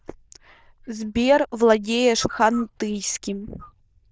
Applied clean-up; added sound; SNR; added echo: neural diffusion model UNIVERSE++.